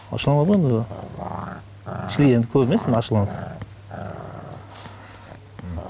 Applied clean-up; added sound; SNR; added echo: none; Growling; 12 dB; none.